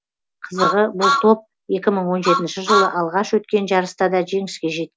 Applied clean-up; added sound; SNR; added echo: none; Truck; 3 dB; none.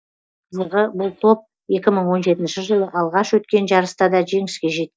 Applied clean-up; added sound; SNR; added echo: neural mask model DeepFilterNet 3.